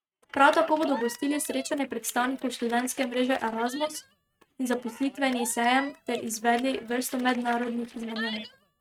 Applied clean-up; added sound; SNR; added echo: neural mask model RNNoise.